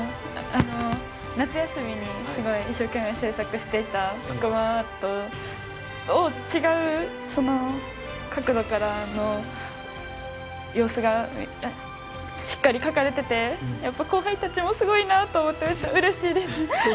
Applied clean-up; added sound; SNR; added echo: none; none; none; none.